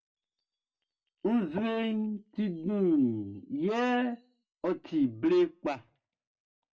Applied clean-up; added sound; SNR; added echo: neural mask model DeepFilterNet 3.